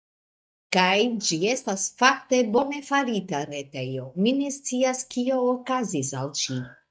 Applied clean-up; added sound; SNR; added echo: neural mask model DeepFilterNet 3.